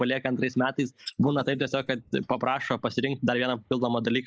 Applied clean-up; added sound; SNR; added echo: neural mask model Resemble Enhance denoiser.